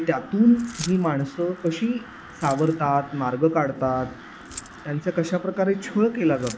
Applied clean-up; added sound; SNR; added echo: none; Keys jangling + Crow; 19 dB; none.